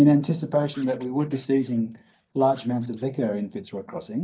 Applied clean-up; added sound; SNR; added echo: neural mask model DeepFilterNet 3.